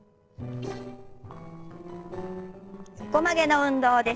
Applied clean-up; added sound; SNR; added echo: neural separator model SepFormer DNS4.